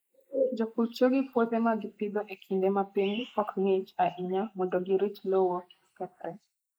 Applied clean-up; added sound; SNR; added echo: neural mask model Resemble Enhance denoiser.